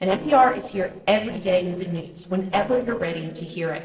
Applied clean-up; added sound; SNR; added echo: neural separator model SepFormer DNS4.